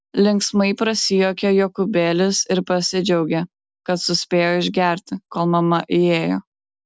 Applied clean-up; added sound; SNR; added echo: none; none; none; none.